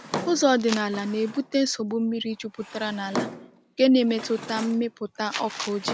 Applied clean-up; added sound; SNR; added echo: none; Drawer open or close; 12 dB; none.